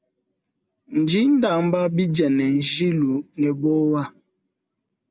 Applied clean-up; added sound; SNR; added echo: none; none; none; none.